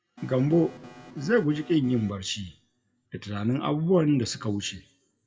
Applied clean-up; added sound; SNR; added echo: classical method WPE with log-MMSE.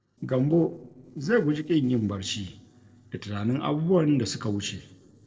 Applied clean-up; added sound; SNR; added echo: neural separator model SepFormer DNS4.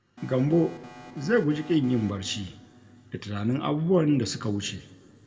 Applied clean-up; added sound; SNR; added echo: none; Alarm; 20 dB; reverberation time 1.1 s.